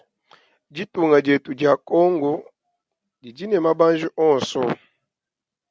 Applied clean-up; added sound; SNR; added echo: none; none; none; none.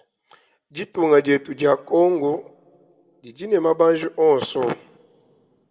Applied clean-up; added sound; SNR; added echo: none; none; none; reverberation time 0.9 s.